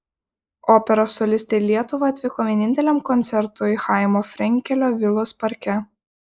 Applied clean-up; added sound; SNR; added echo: neural mask model Resemble Enhance denoiser.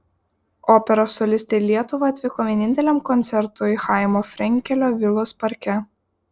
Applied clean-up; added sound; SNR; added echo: neural separator model SepFormer DNS4.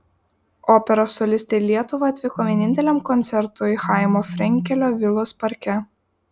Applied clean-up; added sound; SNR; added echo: none; Telephone; 9 dB; none.